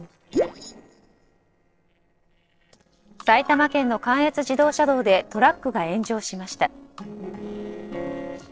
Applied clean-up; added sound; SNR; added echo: neural separator model SepFormer DNS4.